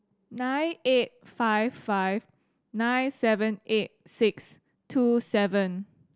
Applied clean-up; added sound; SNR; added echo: none; none; none; none.